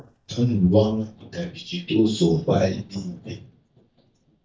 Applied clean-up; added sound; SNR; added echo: neural mask model DeepFilterNet 3.